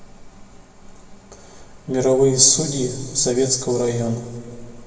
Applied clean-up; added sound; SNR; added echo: none; none; none; reverberation time 1.8 s.